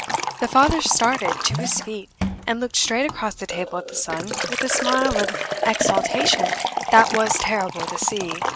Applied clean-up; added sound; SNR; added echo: none; Liquid; 3 dB; none.